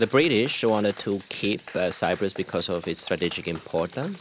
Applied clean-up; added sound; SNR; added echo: none; Clapping + Sink (filling or washing); 20 dB; none.